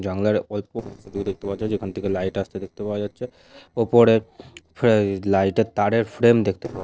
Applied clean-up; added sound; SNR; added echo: neural separator model SepFormer DNS4.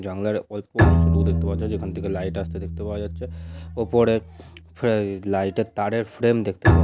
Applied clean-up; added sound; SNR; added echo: none; Bowed string instrument; -1 dB; none.